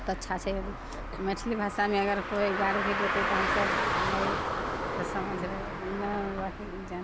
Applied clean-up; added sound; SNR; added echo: none; Car; 0 dB; none.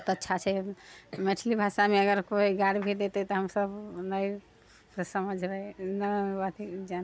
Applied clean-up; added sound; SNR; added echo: none; none; none; none.